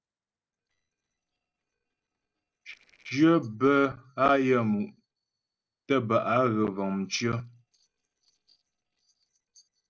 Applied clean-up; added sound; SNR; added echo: neural separator model SepFormer DNS4.